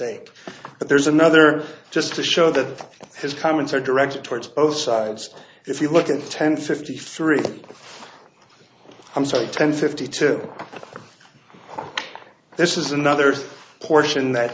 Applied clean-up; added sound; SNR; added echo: none; none; none; none.